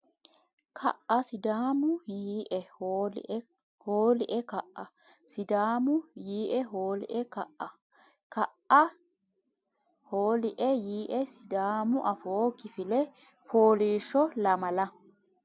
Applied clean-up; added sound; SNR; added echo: none; none; none; none.